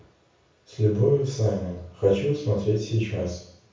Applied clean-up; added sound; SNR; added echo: none; none; none; reverberation time 0.6 s.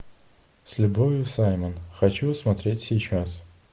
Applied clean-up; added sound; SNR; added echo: none; none; none; none.